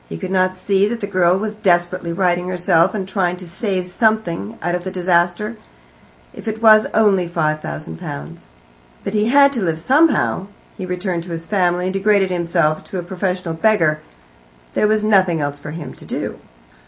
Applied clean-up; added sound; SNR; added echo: none; none; none; none.